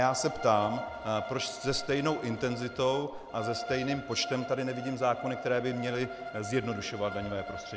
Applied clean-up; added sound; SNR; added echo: none; Bowed string instrument; 10 dB; none.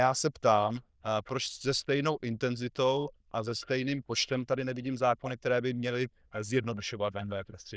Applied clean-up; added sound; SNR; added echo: neural diffusion model UNIVERSE++.